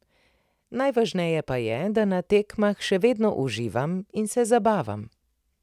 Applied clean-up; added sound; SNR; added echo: none; none; none; none.